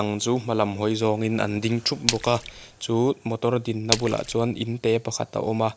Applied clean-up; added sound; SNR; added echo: none; Splash, splatter; 7 dB; none.